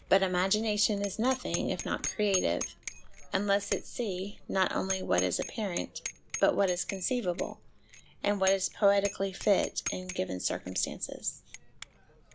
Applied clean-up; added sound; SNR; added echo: none; Bicycle bell; 11 dB; none.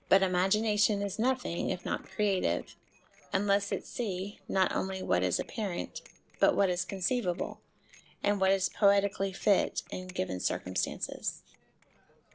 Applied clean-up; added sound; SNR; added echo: neural separator model SepFormer DNS4.